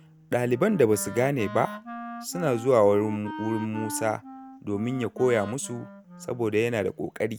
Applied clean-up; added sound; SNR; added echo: none; Wind instrument, woodwind instrument; 14 dB; none.